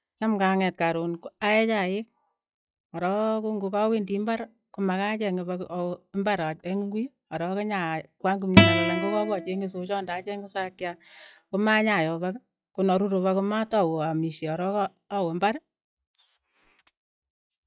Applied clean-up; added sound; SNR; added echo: classical method log-MMSE.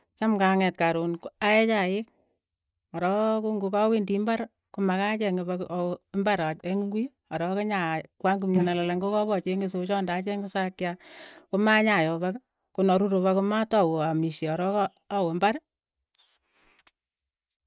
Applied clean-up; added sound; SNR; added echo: neural mask model Resemble Enhance denoiser.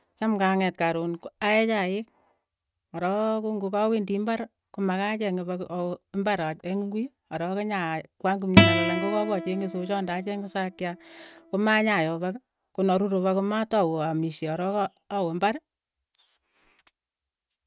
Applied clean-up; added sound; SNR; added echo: none; Acoustic guitar; -2 dB; none.